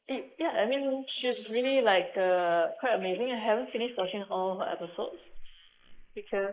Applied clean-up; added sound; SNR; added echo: neural mask model Resemble Enhance denoiser.